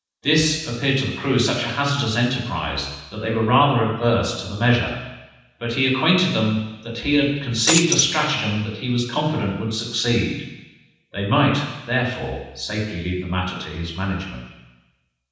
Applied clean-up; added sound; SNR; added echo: none; Shatter; -2 dB; reverberation time 1.1 s.